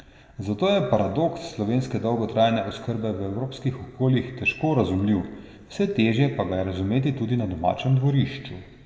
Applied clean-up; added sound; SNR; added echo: none; none; none; reverberation time 1.6 s.